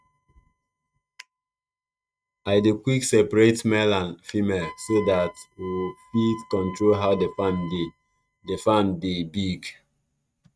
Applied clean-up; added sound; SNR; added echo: neural mask model RNNoise.